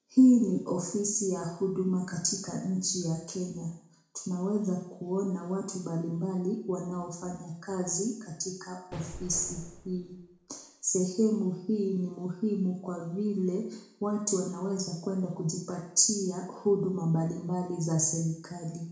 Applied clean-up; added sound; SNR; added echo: none; Explosion; 17 dB; reverberation time 0.6 s.